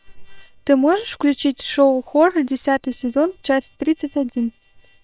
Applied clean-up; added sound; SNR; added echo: neural separator model SepFormer WHAM!.